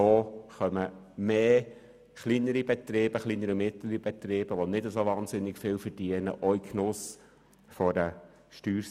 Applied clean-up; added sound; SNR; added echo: none; none; none; none.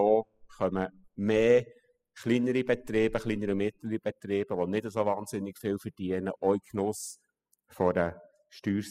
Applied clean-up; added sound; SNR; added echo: classical method spectral subtraction.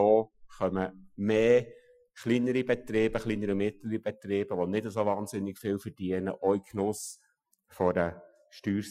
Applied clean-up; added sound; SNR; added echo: classical method Wiener filter.